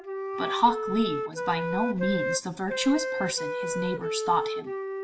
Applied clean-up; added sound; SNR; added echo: none; Wind instrument, woodwind instrument; 2 dB; reverberation time 0.4 s.